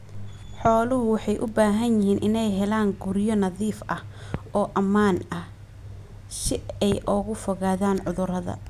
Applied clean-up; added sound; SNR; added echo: none; Crackle; 18 dB; none.